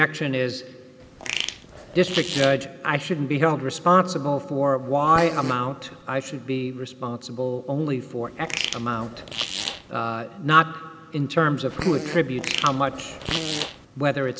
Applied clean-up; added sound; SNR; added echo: none; Fart + Fart; 7 dB; none.